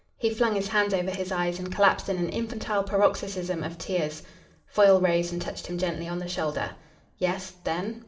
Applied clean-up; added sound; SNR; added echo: none; none; none; reverberation time 0.6 s.